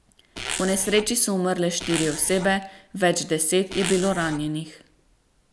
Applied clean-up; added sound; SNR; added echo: none; Zipper (clothing); 8 dB; none.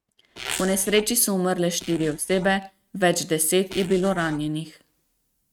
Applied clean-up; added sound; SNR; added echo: neural mask model RNNoise.